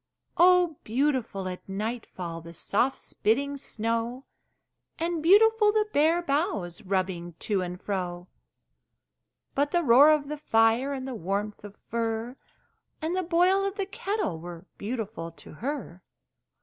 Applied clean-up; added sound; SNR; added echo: none; none; none; none.